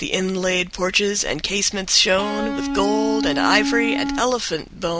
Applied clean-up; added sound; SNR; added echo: none; Electric guitar; 2 dB; none.